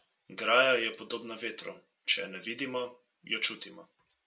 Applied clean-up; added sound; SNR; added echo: none; none; none; none.